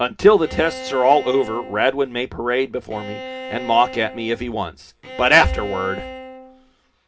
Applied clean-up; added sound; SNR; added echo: none; Bowed string instrument; 14 dB; reverberation time 0.3 s.